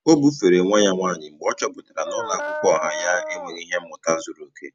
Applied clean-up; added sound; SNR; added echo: none; Dog; 8 dB; none.